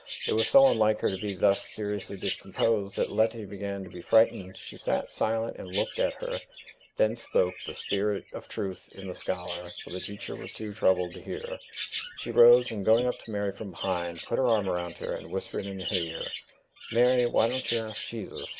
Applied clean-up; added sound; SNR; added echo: neural mask model Resemble Enhance denoiser.